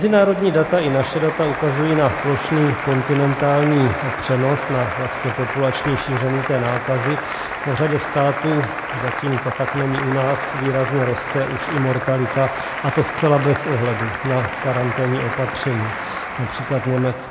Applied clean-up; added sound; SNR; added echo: none; Applause; 6 dB; none.